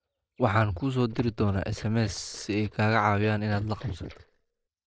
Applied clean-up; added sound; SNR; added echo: neural mask model DeepFilterNet 3.